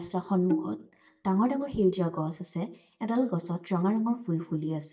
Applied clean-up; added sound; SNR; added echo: neural mask model DeepFilterNet 3.